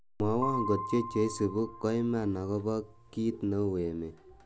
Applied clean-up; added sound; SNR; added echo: none; Piano; 10 dB; none.